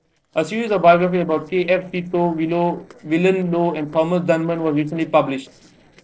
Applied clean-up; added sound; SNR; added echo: neural separator model SepFormer DNS4.